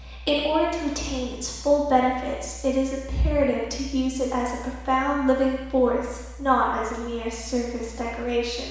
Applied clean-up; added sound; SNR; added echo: none; none; none; reverberation time 1.1 s.